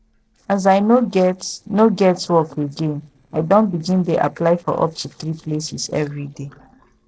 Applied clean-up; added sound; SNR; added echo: neural separator model SepFormer DNS4.